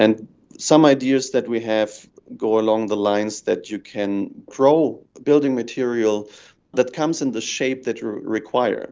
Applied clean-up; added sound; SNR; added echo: none; none; none; none.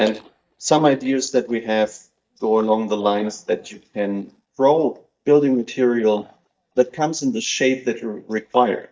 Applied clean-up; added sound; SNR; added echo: neural mask model DeepFilterNet 3.